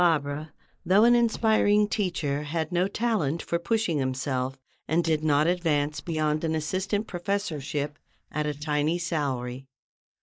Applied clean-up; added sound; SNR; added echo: neural mask model DeepFilterNet 3.